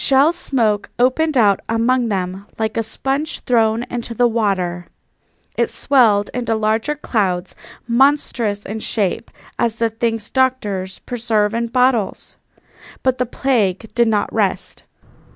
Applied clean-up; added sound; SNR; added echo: none; none; none; none.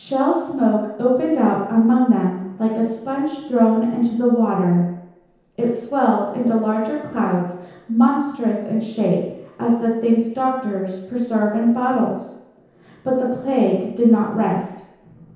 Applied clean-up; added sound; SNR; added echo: none; none; none; reverberation time 0.9 s.